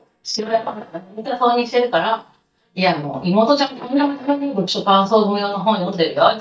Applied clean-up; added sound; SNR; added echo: neural mask model DeepFilterNet 3.